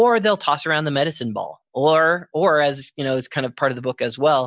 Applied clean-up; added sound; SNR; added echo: none; none; none; none.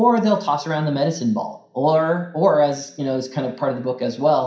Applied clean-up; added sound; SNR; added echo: none; none; none; reverberation time 0.5 s.